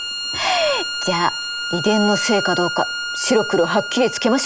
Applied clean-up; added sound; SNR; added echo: none; Bowed string instrument; 5 dB; none.